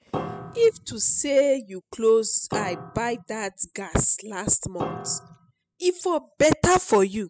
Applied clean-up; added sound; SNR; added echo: classical method spectral subtraction.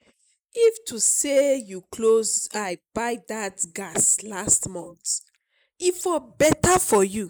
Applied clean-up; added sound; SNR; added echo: neural mask model Resemble Enhance denoiser.